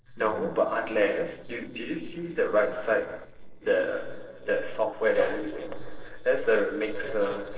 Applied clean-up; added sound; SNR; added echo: neural separator model SepFormer DNS4.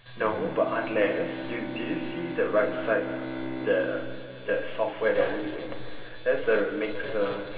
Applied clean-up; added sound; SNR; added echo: none; Bowed string instrument; 10 dB; reverberation time 2.4 s.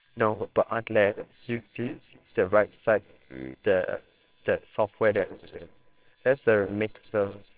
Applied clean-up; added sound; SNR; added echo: neural separator model SepFormer WHAMR!.